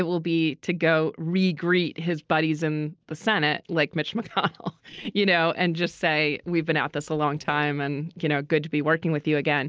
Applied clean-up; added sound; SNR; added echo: neural separator model SepFormer DNS4.